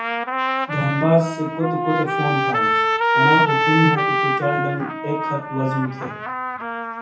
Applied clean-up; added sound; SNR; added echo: none; Trumpet; -2 dB; reverberation time 0.6 s.